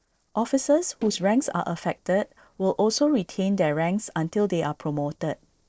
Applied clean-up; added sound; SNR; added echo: neural separator model SepFormer DNS4.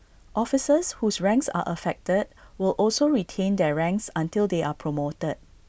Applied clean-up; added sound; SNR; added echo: none; none; none; none.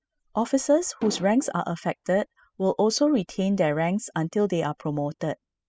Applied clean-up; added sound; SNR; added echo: classical method spectral subtraction.